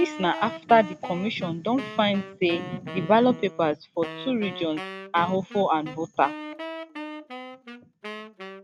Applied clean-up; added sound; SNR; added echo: none; Wind instrument, woodwind instrument; 13 dB; none.